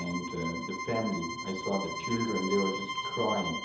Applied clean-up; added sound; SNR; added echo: none; Bowed string instrument; 4 dB; reverberation time 0.8 s.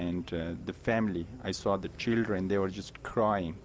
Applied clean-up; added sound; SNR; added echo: none; none; none; none.